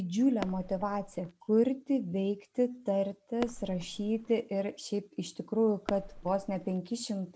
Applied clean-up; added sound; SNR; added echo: none; Fireworks; 12 dB; none.